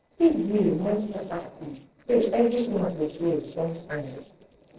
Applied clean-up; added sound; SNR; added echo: neural separator model SepFormer DNS4.